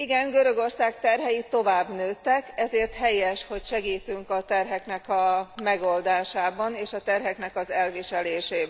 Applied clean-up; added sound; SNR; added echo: none; Bell; 2 dB; none.